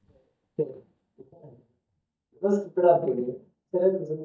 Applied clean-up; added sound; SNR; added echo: neural mask model DeepFilterNet 3.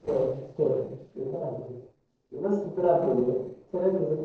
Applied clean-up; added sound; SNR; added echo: neural separator model SepFormer DNS4.